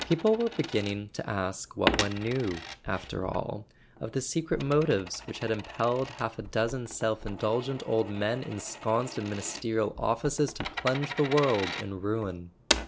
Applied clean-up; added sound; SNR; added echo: none; Coin (dropping); 8 dB; none.